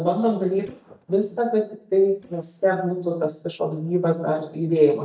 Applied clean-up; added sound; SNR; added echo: neural mask model DeepFilterNet 3.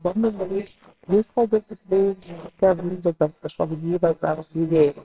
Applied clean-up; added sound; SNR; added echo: neural separator model SepFormer WHAMR!.